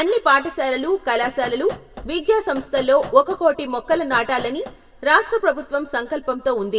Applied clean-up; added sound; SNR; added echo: none; Knock; 17 dB; reverberation time 0.7 s.